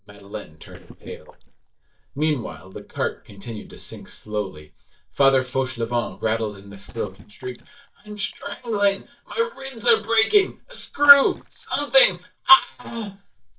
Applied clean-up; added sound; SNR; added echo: neural mask model DeepFilterNet 3.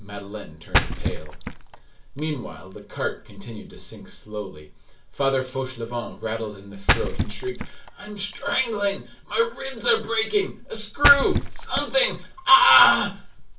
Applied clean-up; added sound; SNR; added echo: none; Splash, splatter; 3 dB; reverberation time 0.3 s.